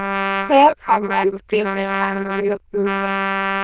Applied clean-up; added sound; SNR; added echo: neural diffusion model UNIVERSE++.